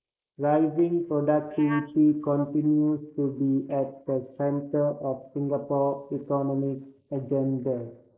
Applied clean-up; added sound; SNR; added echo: neural mask model Resemble Enhance denoiser.